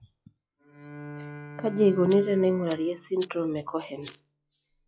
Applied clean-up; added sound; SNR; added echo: classical method log-MMSE.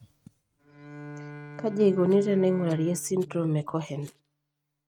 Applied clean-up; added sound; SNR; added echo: neural mask model RNNoise.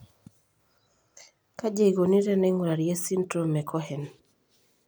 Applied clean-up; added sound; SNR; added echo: none; none; none; none.